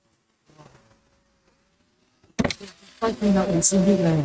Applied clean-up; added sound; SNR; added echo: neural mask model RNNoise.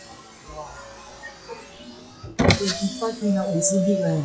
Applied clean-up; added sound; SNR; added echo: classical method log-MMSE.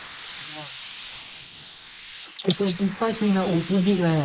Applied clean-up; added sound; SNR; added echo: neural mask model Resemble Enhance denoiser.